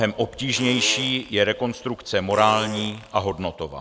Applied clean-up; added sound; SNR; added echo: none; Fart; 15 dB; none.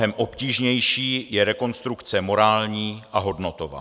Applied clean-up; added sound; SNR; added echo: none; none; none; none.